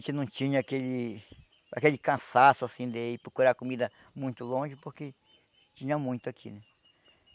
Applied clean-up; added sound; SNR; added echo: none; none; none; none.